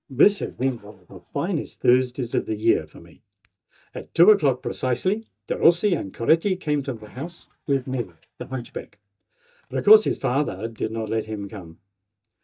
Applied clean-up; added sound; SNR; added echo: neural mask model DeepFilterNet 3.